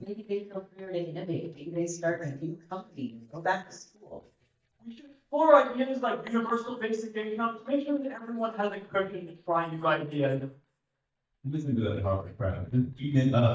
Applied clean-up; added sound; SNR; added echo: neural mask model DeepFilterNet 3.